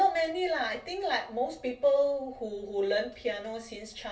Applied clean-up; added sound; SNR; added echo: none; none; none; reverberation time 0.2 s.